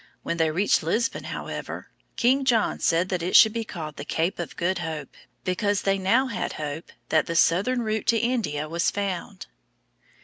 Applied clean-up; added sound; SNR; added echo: none; none; none; none.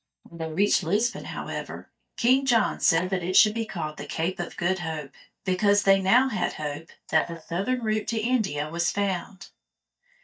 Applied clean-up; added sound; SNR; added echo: neural mask model DeepFilterNet 3.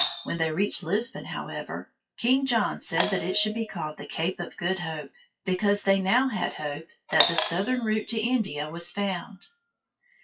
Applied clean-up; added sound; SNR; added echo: classical method WPE with log-MMSE.